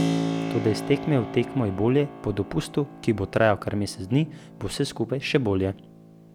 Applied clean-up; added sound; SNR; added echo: none; Keyboard (musical); 8 dB; none.